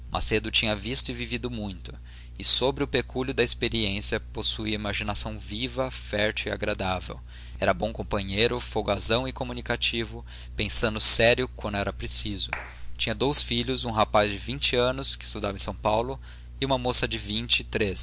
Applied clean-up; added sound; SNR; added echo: none; Clapping; 13 dB; none.